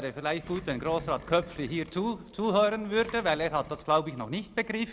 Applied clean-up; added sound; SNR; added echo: none; Engine; 20 dB; none.